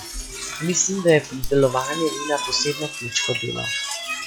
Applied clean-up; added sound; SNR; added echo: classical method log-MMSE.